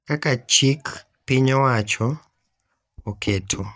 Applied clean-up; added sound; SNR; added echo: neural mask model DeepFilterNet 3.